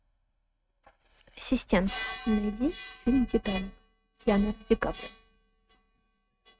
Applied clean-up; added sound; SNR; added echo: neural mask model RNNoise.